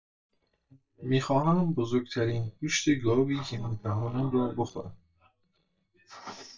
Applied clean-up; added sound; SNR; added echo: neural mask model DeepFilterNet 3.